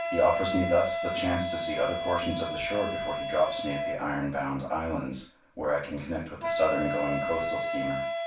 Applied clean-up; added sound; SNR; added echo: none; Wind instrument, woodwind instrument; 3 dB; reverberation time 0.3 s.